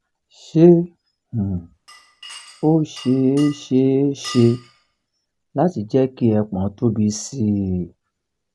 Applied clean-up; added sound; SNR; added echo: none; Glass; 20 dB; none.